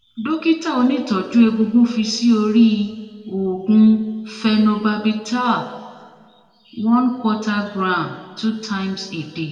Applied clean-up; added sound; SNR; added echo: none; none; none; reverberation time 1.6 s.